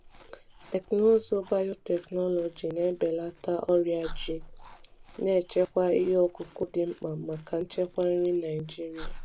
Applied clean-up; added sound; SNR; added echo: none; Chewing, mastication; 16 dB; none.